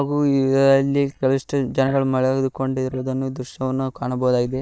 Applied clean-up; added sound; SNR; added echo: neural mask model DeepFilterNet 3.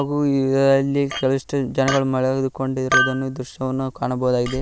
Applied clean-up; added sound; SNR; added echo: none; Chink, clink; 9 dB; none.